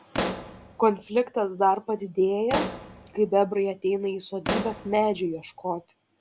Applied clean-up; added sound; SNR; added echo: none; Explosion; 8 dB; none.